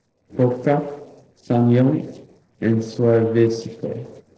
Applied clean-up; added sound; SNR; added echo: neural separator model SepFormer DNS4.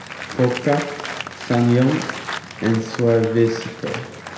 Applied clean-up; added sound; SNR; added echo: none; Applause; 11 dB; reverberation time 0.9 s.